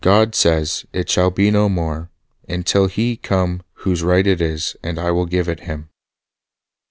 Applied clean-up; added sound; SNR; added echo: none; none; none; none.